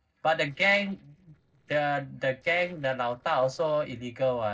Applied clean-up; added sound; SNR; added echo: neural separator model SepFormer DNS4.